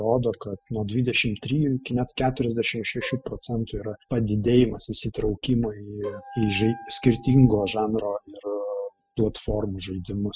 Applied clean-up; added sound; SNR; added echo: classical method spectral subtraction.